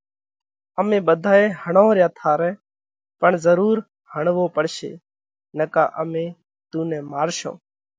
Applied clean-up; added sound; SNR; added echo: none; none; none; none.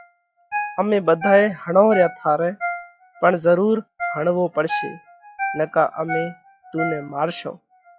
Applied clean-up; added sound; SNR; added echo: classical method log-MMSE.